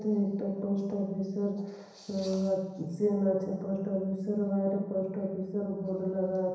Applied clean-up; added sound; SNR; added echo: none; none; none; reverberation time 1.0 s.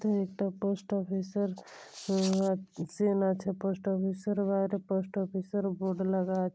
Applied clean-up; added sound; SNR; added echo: none; none; none; none.